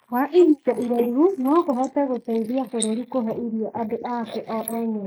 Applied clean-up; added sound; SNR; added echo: neural mask model Resemble Enhance denoiser.